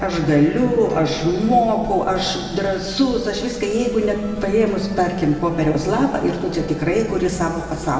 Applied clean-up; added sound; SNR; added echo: none; none; none; reverberation time 2.3 s.